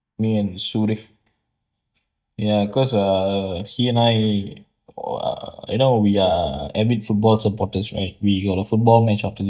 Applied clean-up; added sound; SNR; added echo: neural mask model DeepFilterNet 3.